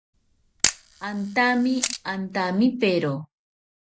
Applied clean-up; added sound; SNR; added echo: none; Camera; 6 dB; none.